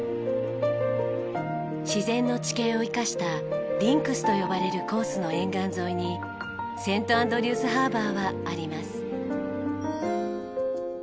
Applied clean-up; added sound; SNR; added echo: none; none; none; none.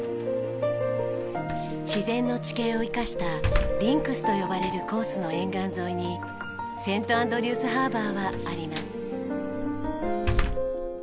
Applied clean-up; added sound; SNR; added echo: none; Slam; 6 dB; none.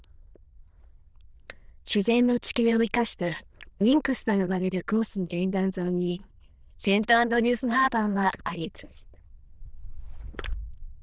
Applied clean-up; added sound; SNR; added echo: neural diffusion model UNIVERSE++.